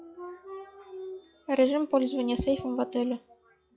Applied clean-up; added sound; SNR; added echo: classical method log-MMSE.